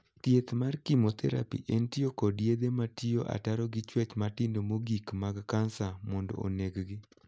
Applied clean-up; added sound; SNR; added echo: none; none; none; none.